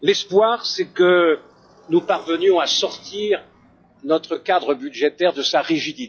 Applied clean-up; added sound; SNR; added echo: classical method log-MMSE.